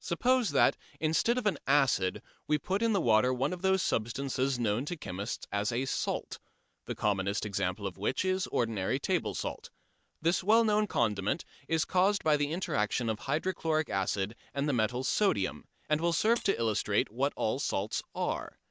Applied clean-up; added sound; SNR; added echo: neural mask model DeepFilterNet 3.